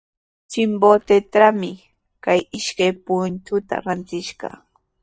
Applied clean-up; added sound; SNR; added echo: neural mask model DeepFilterNet 3.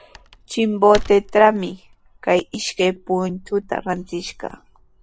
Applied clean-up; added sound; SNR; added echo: none; Tearing / Wood; 17 dB; none.